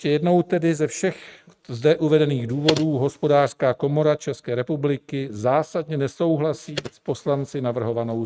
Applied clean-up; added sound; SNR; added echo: neural mask model RNNoise.